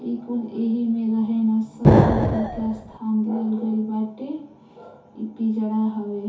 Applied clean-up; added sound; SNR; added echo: none; Explosion; -5 dB; reverberation time 0.5 s.